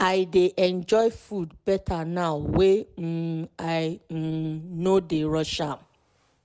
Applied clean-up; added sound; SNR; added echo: none; none; none; none.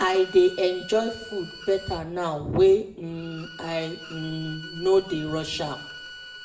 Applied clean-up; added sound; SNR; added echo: none; Bowed string instrument; 17 dB; reverberation time 0.6 s.